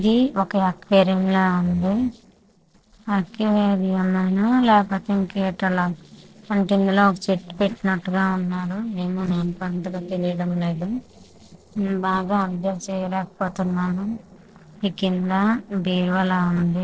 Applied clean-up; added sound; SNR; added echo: neural separator model SepFormer DNS4.